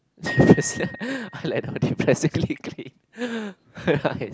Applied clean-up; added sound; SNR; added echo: none; Glockenspiel; 15 dB; none.